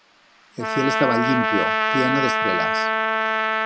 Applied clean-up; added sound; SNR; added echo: none; Trumpet; -4 dB; none.